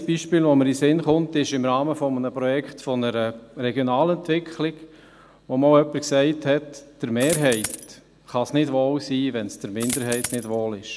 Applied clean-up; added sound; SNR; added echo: none; Coin (dropping); 1 dB; none.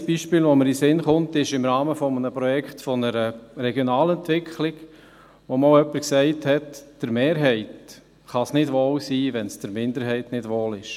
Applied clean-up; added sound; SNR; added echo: none; none; none; none.